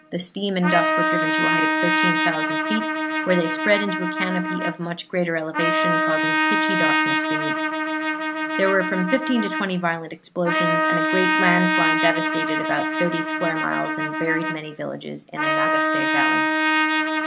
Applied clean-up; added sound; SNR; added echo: none; Trumpet; -3 dB; none.